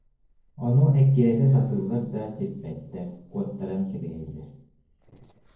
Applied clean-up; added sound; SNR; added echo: neural separator model SepFormer DNS4.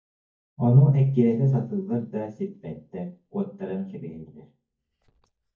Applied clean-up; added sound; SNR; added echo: neural mask model DeepFilterNet 3.